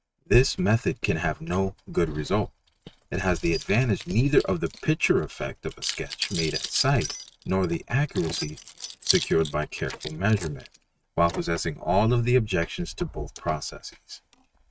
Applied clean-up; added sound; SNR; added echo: neural mask model RNNoise.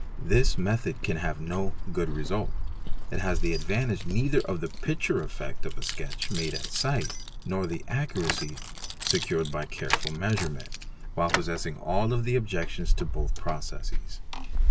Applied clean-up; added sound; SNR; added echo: none; Keys jangling; -3 dB; none.